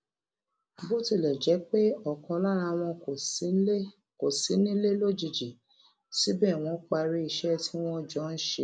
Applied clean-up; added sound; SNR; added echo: none; none; none; none.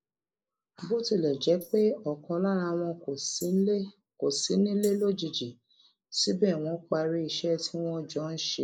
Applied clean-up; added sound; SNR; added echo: neural mask model Resemble Enhance denoiser.